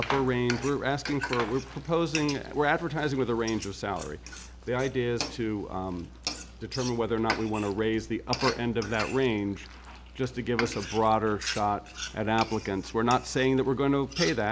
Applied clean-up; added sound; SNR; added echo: none; Frying (food); 11 dB; none.